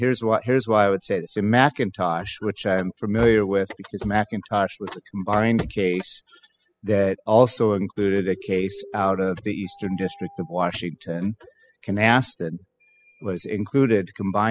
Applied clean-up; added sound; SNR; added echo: classical method spectral subtraction.